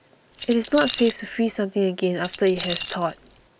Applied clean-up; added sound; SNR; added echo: none; Keys jangling; 0 dB; none.